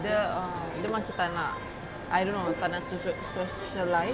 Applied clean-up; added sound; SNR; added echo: none; none; none; none.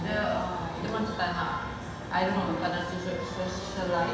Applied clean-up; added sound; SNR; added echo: none; none; none; reverberation time 1.1 s.